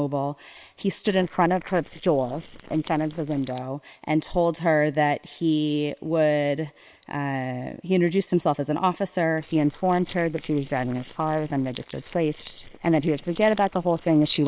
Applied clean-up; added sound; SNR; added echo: neural separator model SepFormer WHAM!.